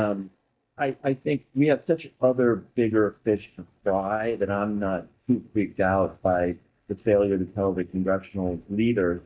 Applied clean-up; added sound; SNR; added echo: neural mask model DeepFilterNet 3.